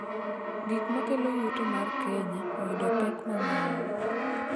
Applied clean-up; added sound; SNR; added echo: none; Brass instrument; -3 dB; none.